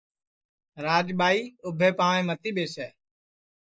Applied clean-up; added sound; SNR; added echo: neural mask model Resemble Enhance denoiser.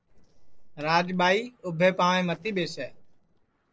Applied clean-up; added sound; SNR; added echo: neural separator model SepFormer DNS4.